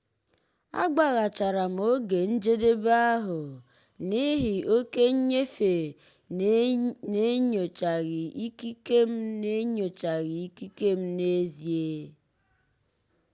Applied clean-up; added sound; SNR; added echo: none; none; none; none.